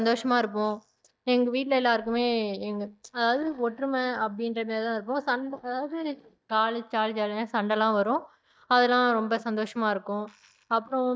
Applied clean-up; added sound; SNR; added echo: neural mask model DeepFilterNet 3.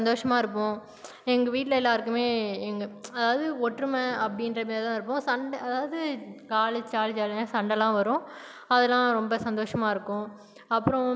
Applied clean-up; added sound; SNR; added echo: none; none; none; none.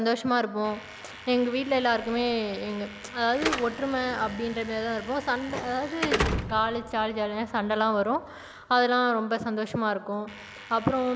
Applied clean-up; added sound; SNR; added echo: none; Slam / Alarm; 10 dB; none.